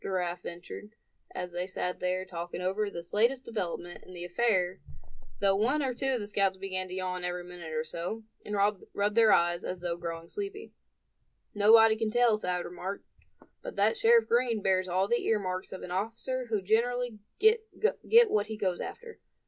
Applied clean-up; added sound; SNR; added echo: none; none; none; none.